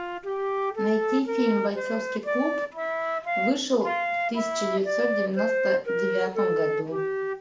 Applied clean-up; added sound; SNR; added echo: none; Wind instrument, woodwind instrument; -2 dB; reverberation time 0.4 s.